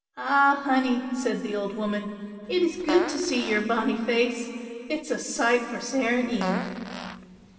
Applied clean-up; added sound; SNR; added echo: none; Fart; 11 dB; reverberation time 2.4 s.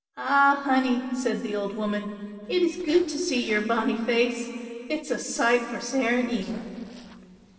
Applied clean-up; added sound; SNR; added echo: neural separator model SepFormer DNS4.